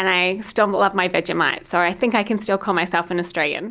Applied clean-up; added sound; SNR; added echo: none; none; none; none.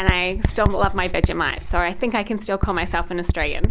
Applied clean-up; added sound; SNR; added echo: none; Writing; 0 dB; none.